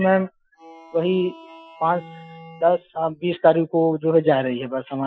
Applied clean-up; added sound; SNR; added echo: classical method Wiener filter.